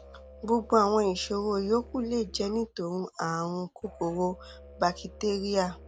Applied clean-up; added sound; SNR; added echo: none; Musical instrument; 20 dB; none.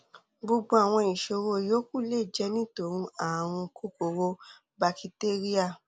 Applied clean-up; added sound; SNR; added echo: none; none; none; none.